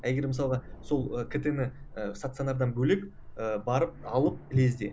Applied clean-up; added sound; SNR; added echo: none; Aircraft; 15 dB; none.